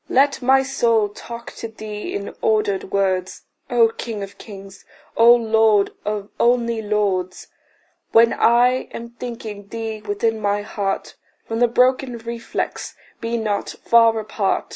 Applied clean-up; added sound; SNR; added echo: none; none; none; none.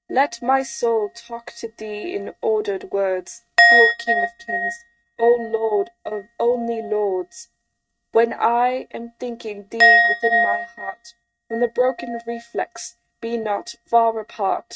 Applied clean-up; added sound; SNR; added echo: neural mask model RNNoise.